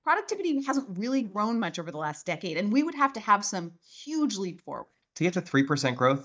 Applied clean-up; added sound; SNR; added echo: neural mask model DeepFilterNet 3.